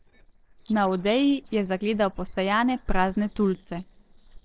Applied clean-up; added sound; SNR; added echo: neural separator model SepFormer DNS4.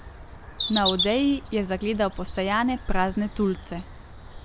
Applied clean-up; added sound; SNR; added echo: none; Bird vocalization, bird call, bird song; 8 dB; none.